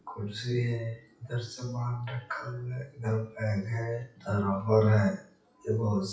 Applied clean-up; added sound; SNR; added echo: classical method WPE with log-MMSE.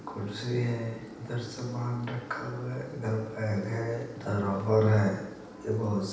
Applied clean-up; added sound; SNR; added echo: none; Engine; 15 dB; reverberation time 0.9 s.